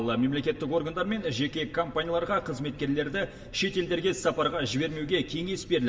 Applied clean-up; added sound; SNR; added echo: none; none; none; reverberation time 1.9 s.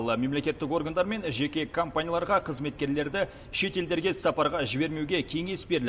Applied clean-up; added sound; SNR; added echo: none; none; none; none.